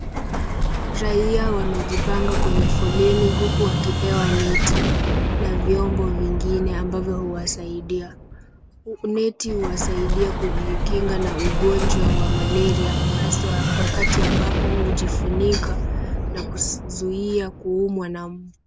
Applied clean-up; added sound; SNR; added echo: none; Explosion; -4 dB; none.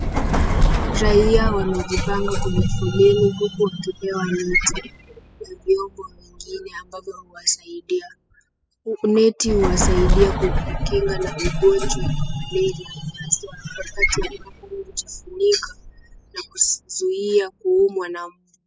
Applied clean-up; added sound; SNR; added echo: classical method spectral subtraction.